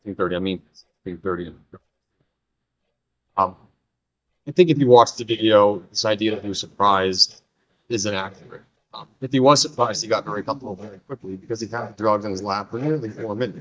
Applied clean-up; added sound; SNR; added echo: neural mask model DeepFilterNet 3.